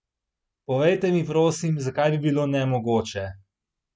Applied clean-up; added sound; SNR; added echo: none; none; none; none.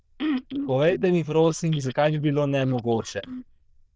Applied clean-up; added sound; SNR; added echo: neural diffusion model UNIVERSE++.